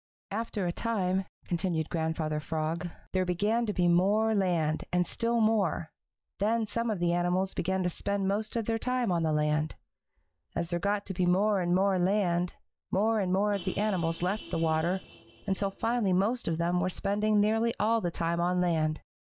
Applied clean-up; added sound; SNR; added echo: neural mask model DeepFilterNet 3.